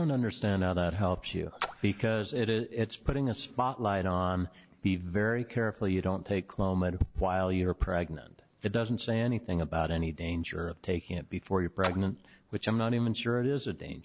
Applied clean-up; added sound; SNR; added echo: none; Splash, splatter; 13 dB; none.